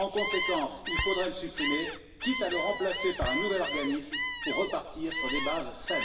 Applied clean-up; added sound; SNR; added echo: none; Gull, seagull; 1 dB; reverberation time 1.2 s.